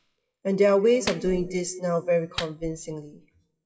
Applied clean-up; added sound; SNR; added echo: classical method WPE with log-MMSE.